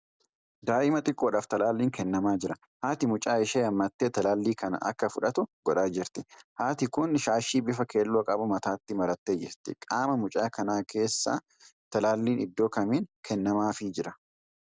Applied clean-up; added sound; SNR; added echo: none; none; none; none.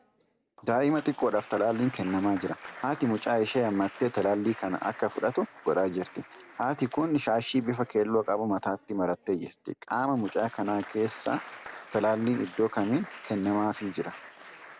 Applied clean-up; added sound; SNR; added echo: none; Applause; 18 dB; none.